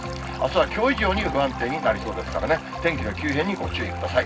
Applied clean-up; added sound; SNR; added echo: none; Stream; 14 dB; reverberation time 0.4 s.